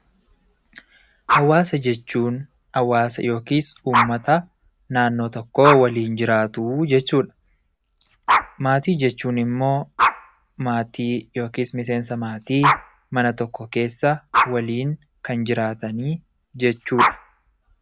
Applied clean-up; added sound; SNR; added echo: none; Dog; 5 dB; none.